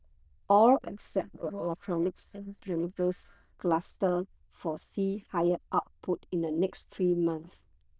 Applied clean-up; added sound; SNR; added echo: neural diffusion model UNIVERSE++.